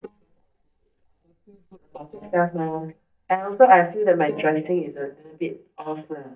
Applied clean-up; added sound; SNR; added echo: neural mask model DeepFilterNet 3.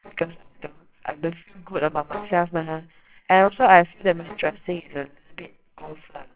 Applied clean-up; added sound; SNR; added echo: neural separator model SepFormer WHAMR!.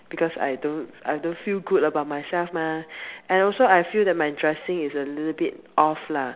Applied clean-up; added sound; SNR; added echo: none; none; none; none.